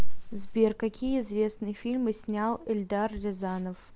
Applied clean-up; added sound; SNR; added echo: none; none; none; none.